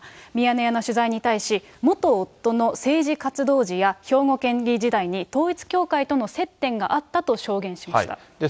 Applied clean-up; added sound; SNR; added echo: none; none; none; none.